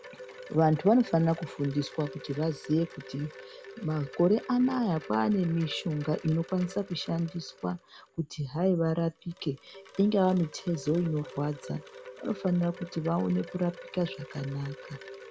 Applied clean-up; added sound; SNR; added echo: none; Wind chime; 17 dB; none.